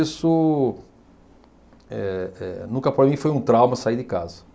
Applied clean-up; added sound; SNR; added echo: none; none; none; none.